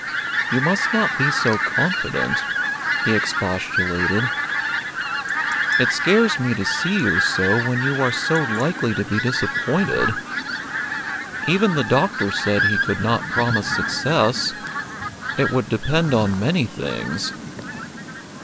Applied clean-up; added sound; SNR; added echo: none; Fowl; 1 dB; none.